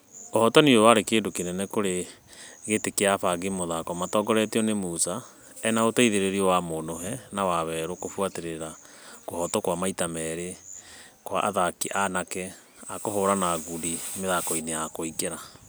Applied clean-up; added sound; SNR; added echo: none; none; none; none.